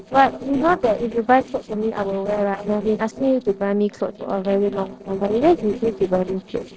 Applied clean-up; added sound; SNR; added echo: neural separator model SepFormer DNS4.